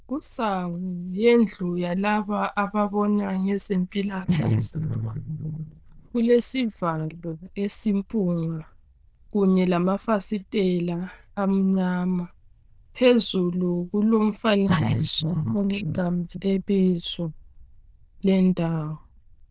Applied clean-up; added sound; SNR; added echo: neural diffusion model UNIVERSE++.